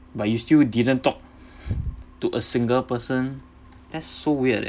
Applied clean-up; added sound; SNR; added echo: none; none; none; none.